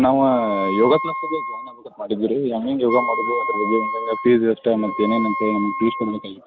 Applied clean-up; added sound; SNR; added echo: none; Wind instrument, woodwind instrument; 7 dB; none.